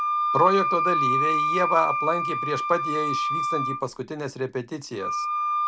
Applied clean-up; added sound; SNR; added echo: none; Wind instrument, woodwind instrument; -2 dB; none.